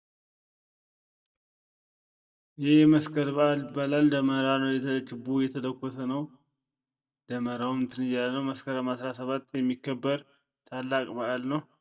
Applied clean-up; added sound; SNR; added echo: neural mask model DeepFilterNet 3.